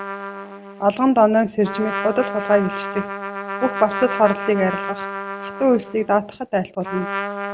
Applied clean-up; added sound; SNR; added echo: none; Trumpet; 8 dB; none.